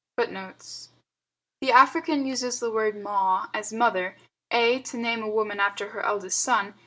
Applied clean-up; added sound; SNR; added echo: none; none; none; none.